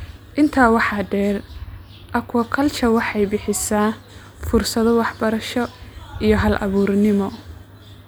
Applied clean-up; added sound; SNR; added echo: none; none; none; none.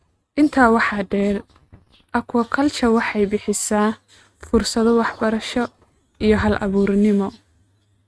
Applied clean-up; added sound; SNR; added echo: neural mask model RNNoise.